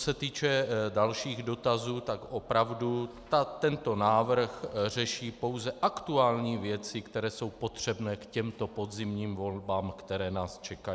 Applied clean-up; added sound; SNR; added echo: none; none; none; none.